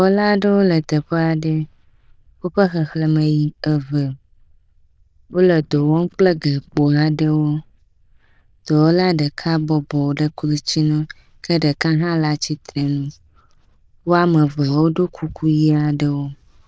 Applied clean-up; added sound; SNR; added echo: neural diffusion model UNIVERSE++.